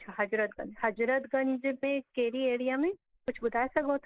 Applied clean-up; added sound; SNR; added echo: neural mask model Resemble Enhance denoiser.